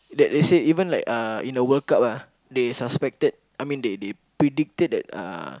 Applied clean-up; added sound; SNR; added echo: none; none; none; none.